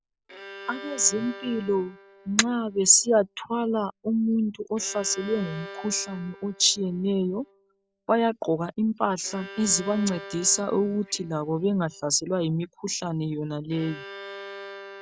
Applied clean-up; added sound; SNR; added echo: none; Bowed string instrument; 17 dB; none.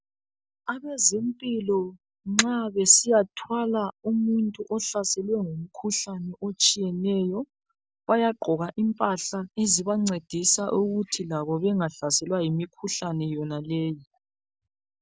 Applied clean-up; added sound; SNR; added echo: none; none; none; none.